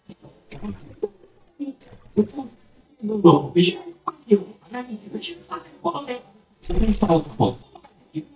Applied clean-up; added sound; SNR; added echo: neural mask model DeepFilterNet 3.